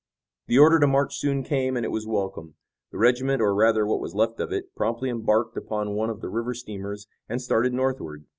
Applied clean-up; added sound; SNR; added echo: none; none; none; none.